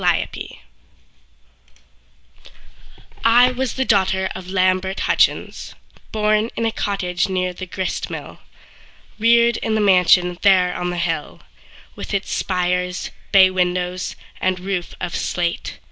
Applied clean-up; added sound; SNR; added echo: none; none; none; none.